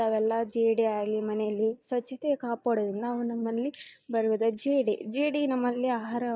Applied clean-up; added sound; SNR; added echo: neural mask model DeepFilterNet 3.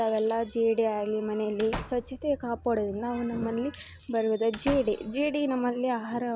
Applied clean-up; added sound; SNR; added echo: none; Slam / Wood; 15 dB; none.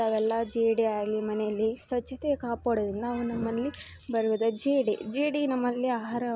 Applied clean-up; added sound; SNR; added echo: none; none; none; none.